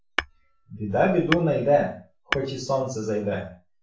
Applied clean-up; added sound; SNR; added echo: none; Tap / Hammer; 9 dB; reverberation time 0.4 s.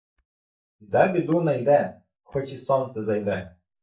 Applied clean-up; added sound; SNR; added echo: neural mask model DeepFilterNet 3.